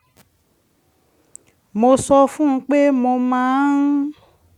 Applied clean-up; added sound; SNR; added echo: none; none; none; none.